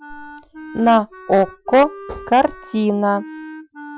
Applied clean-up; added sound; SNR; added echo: classical method Wiener filter.